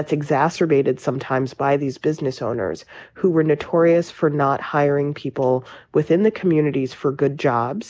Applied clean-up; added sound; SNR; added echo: none; none; none; none.